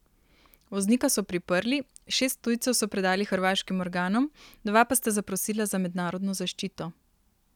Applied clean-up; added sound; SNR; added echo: none; none; none; none.